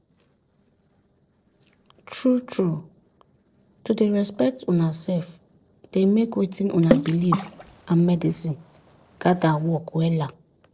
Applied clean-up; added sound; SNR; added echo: neural separator model SepFormer DNS4.